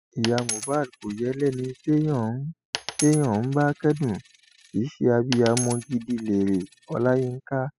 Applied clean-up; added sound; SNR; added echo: classical method spectral subtraction.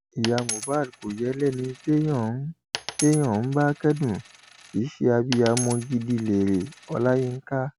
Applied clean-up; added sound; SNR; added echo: none; Coin (dropping); 14 dB; none.